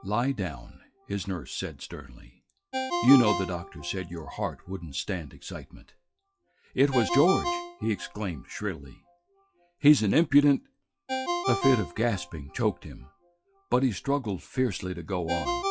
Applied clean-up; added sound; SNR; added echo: classical method log-MMSE.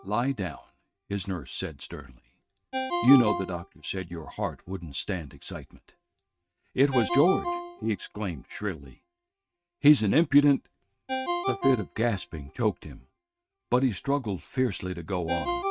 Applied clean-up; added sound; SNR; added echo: neural mask model RNNoise.